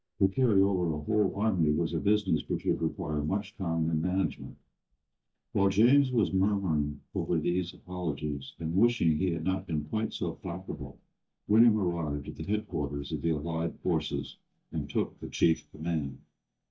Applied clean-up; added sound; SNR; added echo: neural mask model DeepFilterNet 3.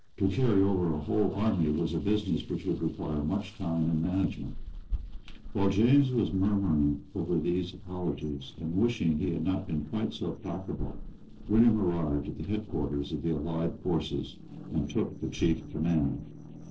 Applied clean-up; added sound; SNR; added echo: neural separator model SepFormer DNS4.